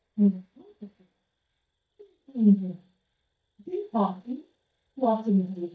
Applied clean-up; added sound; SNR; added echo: neural mask model DeepFilterNet 3.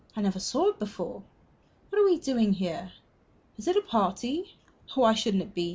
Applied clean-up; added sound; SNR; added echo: none; none; none; none.